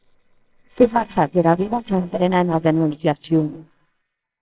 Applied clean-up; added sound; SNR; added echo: neural separator model SepFormer WHAMR!.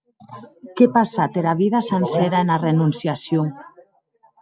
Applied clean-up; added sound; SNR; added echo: none; none; none; none.